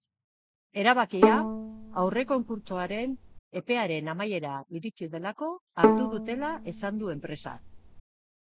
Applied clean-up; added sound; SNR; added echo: none; Bowed string instrument; -3 dB; none.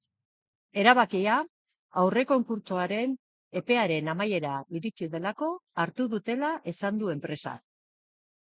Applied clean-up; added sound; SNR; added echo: none; none; none; none.